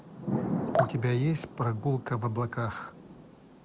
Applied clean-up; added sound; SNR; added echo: none; Drip + Thunder / Rain; 3 dB; none.